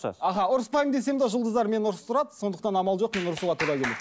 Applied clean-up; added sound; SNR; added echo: none; none; none; none.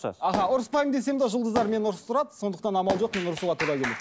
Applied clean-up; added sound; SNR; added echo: none; Fireworks; 11 dB; none.